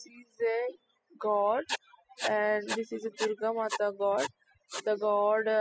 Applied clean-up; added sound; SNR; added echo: classical method spectral subtraction.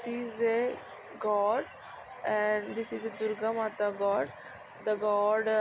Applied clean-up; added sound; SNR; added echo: none; none; none; none.